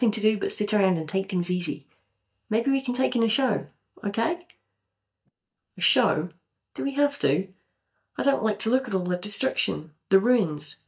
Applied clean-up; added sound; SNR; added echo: neural mask model DeepFilterNet 3.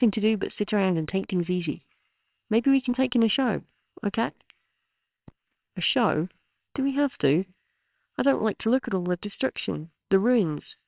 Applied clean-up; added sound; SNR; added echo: neural separator model SepFormer WHAMR!.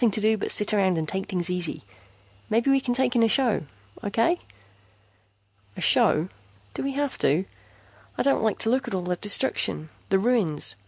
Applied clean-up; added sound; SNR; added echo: none; none; none; none.